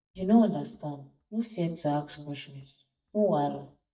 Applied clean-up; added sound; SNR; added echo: neural mask model DeepFilterNet 3.